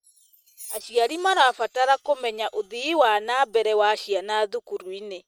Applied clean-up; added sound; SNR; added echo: neural mask model RNNoise.